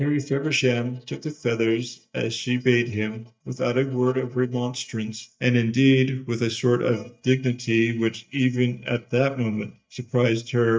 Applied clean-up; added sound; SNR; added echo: neural mask model DeepFilterNet 3.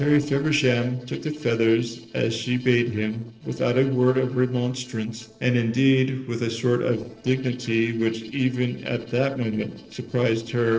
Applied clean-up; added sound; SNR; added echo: neural separator model SepFormer DNS4.